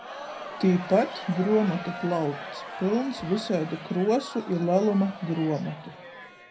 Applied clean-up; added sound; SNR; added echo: none; Crowd; 12 dB; reverberation time 0.4 s.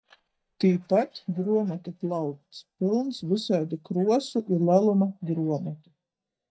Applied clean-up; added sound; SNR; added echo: neural mask model DeepFilterNet 3.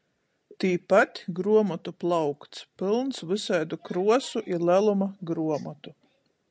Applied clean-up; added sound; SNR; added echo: none; none; none; none.